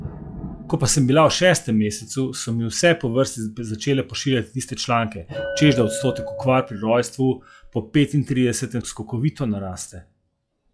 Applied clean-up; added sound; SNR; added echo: classical method log-MMSE.